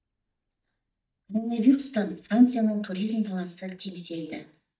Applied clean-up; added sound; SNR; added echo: neural mask model DeepFilterNet 3.